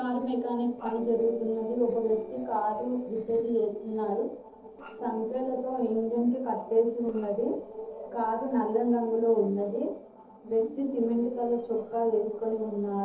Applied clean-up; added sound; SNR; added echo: neural separator model SepFormer DNS4.